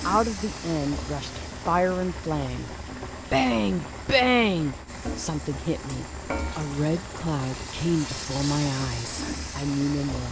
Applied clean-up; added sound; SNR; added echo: none; Frying (food) / Dishes, pots, and pans; 7 dB; none.